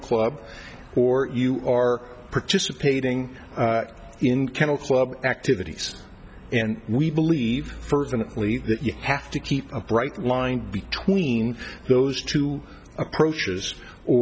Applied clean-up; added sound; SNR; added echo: none; none; none; none.